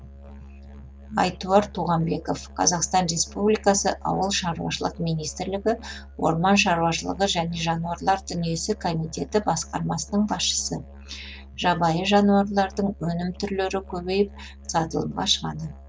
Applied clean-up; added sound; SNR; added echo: none; Musical instrument; 18 dB; none.